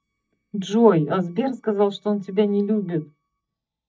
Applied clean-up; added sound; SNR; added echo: neural mask model DeepFilterNet 3.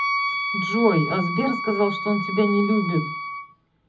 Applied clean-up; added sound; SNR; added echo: none; Wind instrument, woodwind instrument; 4 dB; reverberation time 0.4 s.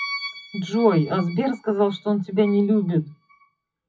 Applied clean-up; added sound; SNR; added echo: classical method WPE with log-MMSE.